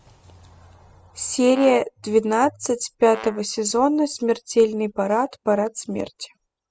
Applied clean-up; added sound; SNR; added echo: classical method spectral subtraction.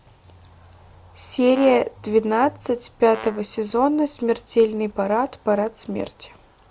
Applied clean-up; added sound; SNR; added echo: none; Brass instrument; 18 dB; none.